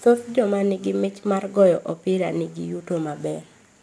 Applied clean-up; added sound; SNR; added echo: none; none; none; none.